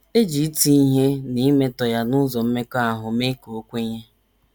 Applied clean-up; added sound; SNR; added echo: none; none; none; none.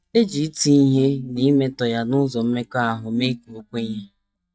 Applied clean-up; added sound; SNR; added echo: neural mask model DeepFilterNet 3.